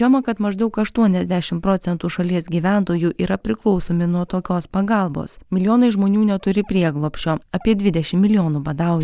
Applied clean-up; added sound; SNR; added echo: none; none; none; none.